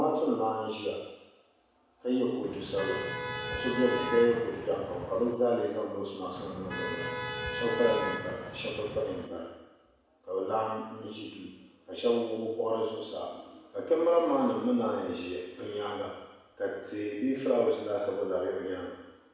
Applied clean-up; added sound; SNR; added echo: none; Motor vehicle (road); 5 dB; reverberation time 1.1 s.